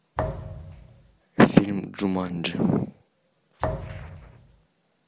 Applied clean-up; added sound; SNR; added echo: none; Thump, thud; 8 dB; none.